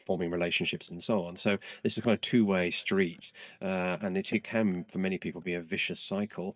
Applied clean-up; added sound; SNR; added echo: neural mask model DeepFilterNet 3.